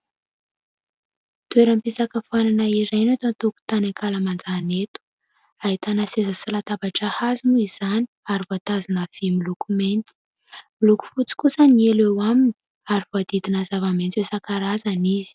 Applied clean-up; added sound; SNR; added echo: none; none; none; none.